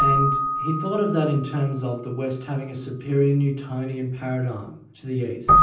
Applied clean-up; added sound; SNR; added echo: none; Keyboard (musical); 1 dB; reverberation time 0.6 s.